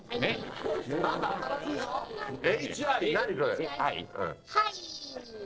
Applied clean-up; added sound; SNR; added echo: neural separator model SepFormer DNS4.